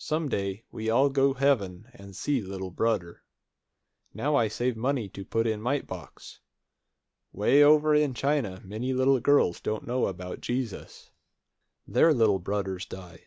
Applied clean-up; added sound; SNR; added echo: none; none; none; none.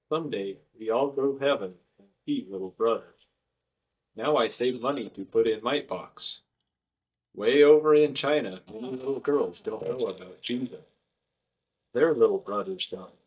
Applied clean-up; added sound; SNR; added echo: neural mask model DeepFilterNet 3.